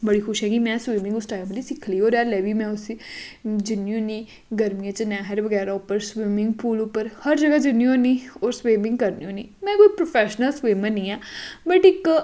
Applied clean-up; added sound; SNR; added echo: none; none; none; none.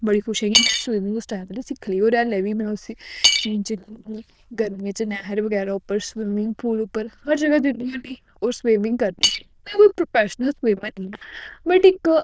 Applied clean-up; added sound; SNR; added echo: neural diffusion model UNIVERSE++.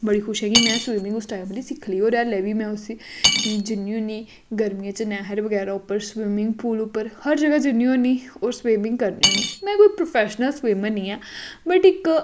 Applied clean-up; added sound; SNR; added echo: none; Cutlery, silverware / Dishes, pots, and pans; 2 dB; none.